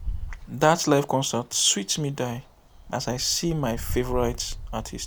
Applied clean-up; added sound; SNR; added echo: none; Wind; 10 dB; none.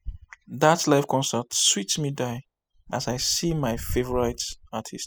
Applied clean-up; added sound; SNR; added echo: classical method spectral subtraction.